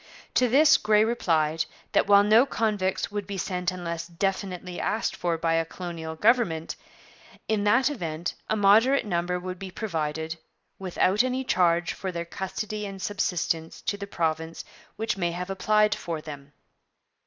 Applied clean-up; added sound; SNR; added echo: neural mask model Resemble Enhance denoiser.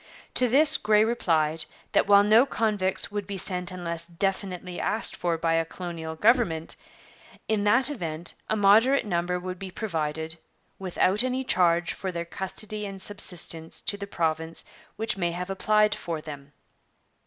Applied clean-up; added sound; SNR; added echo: none; Knock; 20 dB; none.